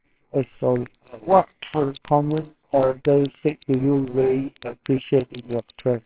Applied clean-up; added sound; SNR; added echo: neural separator model SepFormer WHAMR!.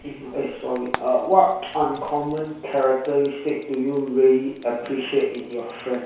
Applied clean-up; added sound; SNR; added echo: none; Frying (food); 20 dB; reverberation time 0.6 s.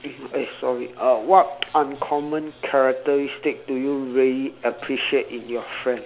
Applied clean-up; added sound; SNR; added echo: none; none; none; none.